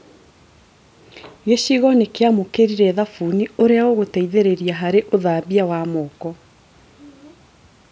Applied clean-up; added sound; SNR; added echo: none; none; none; none.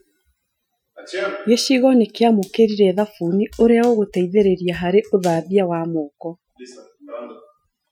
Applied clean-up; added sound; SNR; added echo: classical method Wiener filter.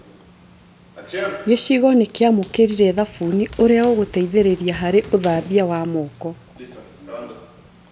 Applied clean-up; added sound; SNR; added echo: none; Run; 17 dB; none.